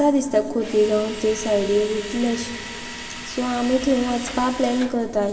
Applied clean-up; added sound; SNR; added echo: none; Drill; 14 dB; reverberation time 3.0 s.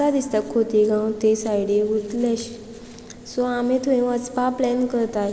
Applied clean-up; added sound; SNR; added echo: none; none; none; none.